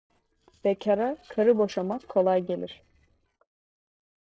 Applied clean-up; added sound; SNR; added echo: neural separator model SepFormer DNS4.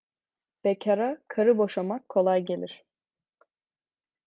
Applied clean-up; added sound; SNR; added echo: none; none; none; none.